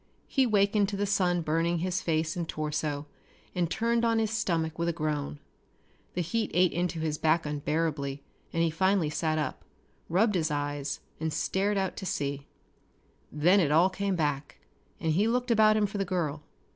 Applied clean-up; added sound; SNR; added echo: none; none; none; none.